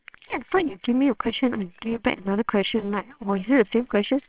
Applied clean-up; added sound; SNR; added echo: neural separator model SepFormer WHAMR!.